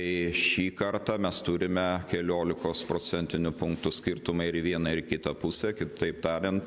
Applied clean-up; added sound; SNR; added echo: none; none; none; none.